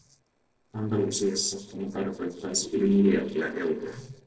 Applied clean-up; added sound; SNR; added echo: neural separator model SepFormer DNS4.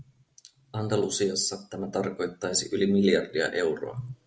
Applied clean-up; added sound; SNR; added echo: none; none; none; none.